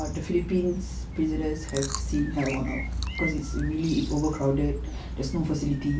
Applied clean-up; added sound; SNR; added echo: none; Bird + Chewing, mastication; 14 dB; none.